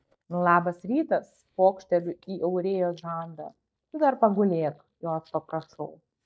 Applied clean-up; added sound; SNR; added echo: neural mask model DeepFilterNet 3.